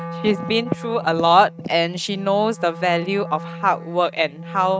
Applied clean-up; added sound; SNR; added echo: neural mask model RNNoise.